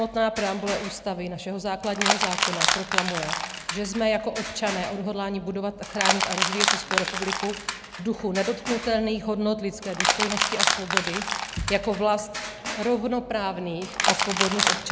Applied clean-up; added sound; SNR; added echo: none; Crushing; 0 dB; none.